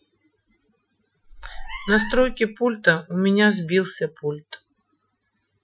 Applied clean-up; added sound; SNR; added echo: classical method Wiener filter.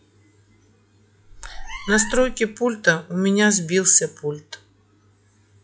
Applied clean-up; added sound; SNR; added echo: classical method log-MMSE.